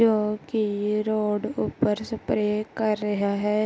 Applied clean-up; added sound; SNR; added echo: none; none; none; none.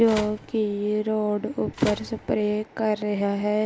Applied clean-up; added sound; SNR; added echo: none; Telephone; 15 dB; none.